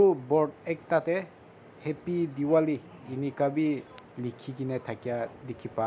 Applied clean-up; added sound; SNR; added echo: none; none; none; none.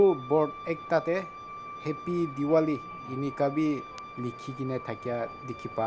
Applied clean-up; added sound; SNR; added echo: none; Wind instrument, woodwind instrument; 13 dB; none.